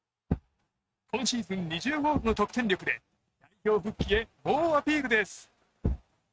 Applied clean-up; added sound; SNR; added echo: neural mask model RNNoise.